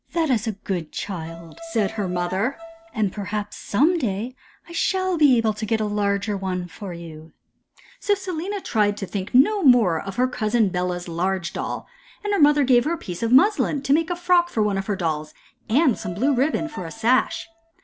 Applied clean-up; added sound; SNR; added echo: none; Bowed string instrument; 15 dB; none.